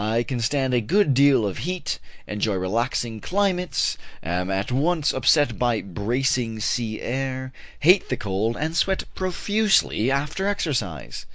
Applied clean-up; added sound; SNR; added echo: none; none; none; none.